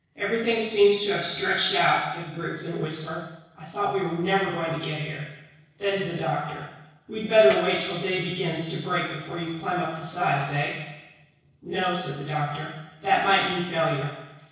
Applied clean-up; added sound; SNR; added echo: neural separator model SepFormer DNS4.